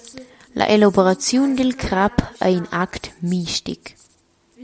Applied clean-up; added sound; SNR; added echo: none; none; none; none.